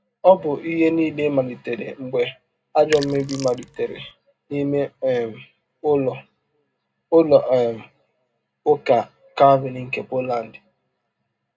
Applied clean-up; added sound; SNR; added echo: none; Sink (filling or washing); 14 dB; reverberation time 0.2 s.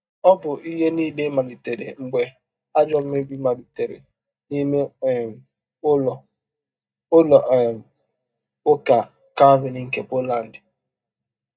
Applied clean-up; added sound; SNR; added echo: neural mask model DeepFilterNet 3.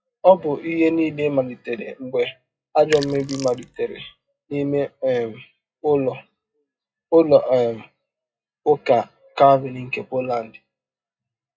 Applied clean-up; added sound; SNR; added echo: classical method WPE with log-MMSE.